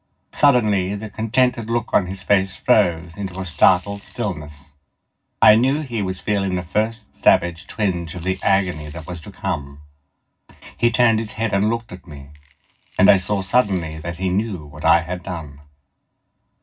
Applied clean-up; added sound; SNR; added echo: none; Coin (dropping) / Glass; 20 dB; reverberation time 0.4 s.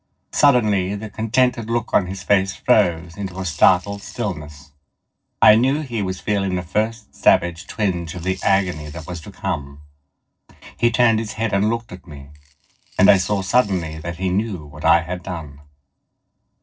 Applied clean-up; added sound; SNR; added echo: neural separator model SepFormer DNS4.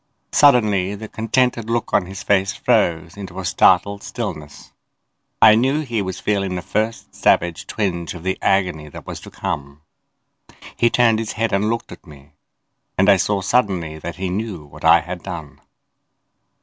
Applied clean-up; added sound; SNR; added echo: none; none; none; none.